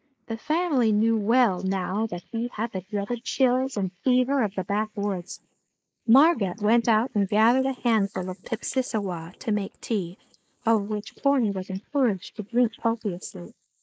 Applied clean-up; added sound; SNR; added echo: neural mask model Resemble Enhance denoiser.